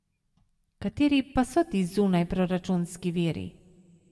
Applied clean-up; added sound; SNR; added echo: none; none; none; reverberation time 1.5 s.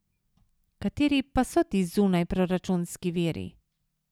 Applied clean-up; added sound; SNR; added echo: none; none; none; none.